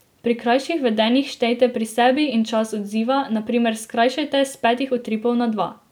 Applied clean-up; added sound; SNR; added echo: none; none; none; none.